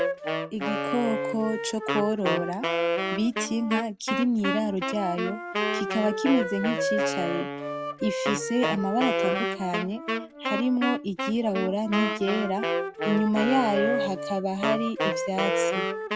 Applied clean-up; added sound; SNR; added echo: none; Wind instrument, woodwind instrument + Wind instrument, woodwind instrument; 1 dB; none.